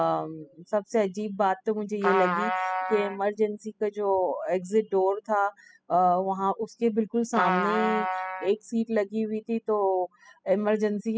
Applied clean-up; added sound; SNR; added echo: classical method spectral subtraction.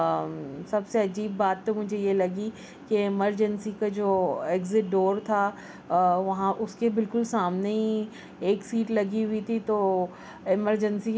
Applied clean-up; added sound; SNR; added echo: none; none; none; none.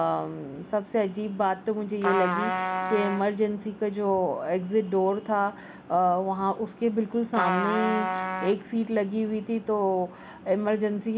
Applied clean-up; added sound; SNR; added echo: none; Trumpet; 3 dB; none.